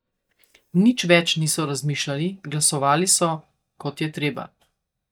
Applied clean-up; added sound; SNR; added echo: neural mask model DeepFilterNet 3.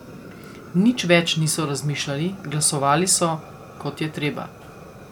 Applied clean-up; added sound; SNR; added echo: none; Fire; 18 dB; none.